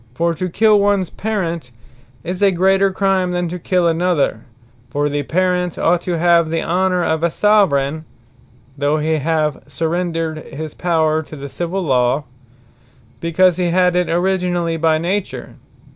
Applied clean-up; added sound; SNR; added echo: none; none; none; none.